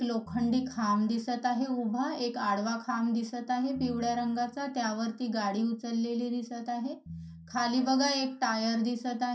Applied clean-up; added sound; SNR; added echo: none; Piano; 19 dB; reverberation time 0.3 s.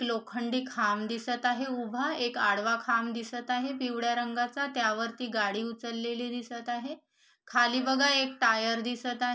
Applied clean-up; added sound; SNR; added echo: none; none; none; none.